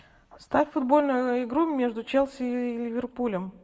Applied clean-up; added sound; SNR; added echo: none; none; none; reverberation time 1.0 s.